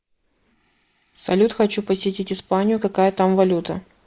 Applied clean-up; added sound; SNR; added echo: neural mask model Resemble Enhance denoiser.